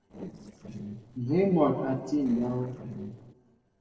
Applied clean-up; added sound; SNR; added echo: neural separator model SepFormer DNS4.